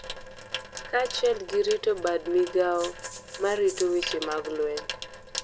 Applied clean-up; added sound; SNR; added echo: none; Rattle (instrument) + Sink (filling or washing) / Water tap, faucet; 10 dB; none.